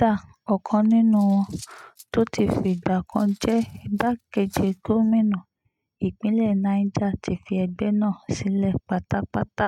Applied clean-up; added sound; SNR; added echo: neural mask model RNNoise.